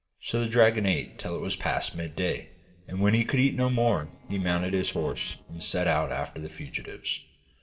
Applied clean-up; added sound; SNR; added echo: neural separator model SepFormer DNS4.